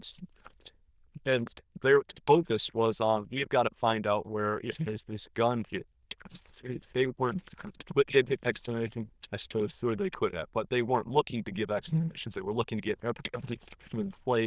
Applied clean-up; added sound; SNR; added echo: neural diffusion model UNIVERSE++.